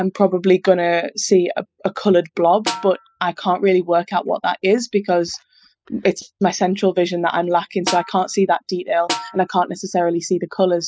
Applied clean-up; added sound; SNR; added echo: classical method spectral subtraction.